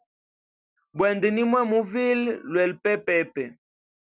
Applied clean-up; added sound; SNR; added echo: none; none; none; none.